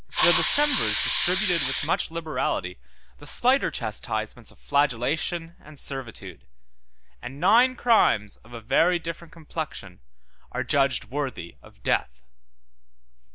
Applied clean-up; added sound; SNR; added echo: none; Hiss; 0 dB; none.